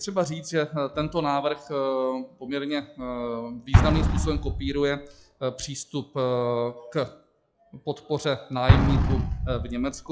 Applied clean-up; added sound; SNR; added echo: classical method log-MMSE.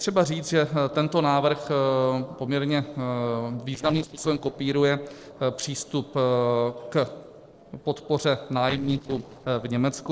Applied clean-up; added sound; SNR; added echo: neural separator model SepFormer DNS4.